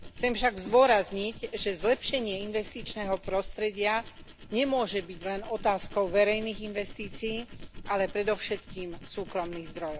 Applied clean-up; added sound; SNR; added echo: none; Tools; 13 dB; none.